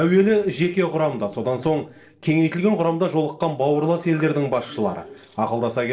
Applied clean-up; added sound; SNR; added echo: neural separator model SepFormer DNS4.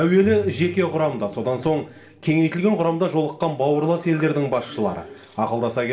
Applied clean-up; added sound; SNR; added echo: none; Bowed string instrument; 18 dB; reverberation time 0.8 s.